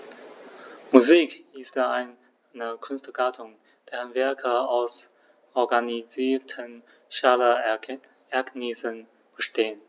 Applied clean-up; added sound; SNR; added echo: none; none; none; none.